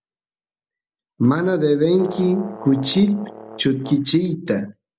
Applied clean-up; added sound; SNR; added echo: none; Brass instrument; 16 dB; none.